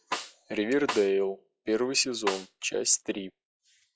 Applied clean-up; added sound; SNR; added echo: classical method log-MMSE.